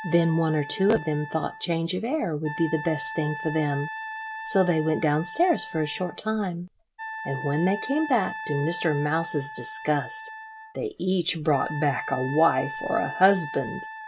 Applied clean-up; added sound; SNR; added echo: none; Wind instrument, woodwind instrument; 11 dB; none.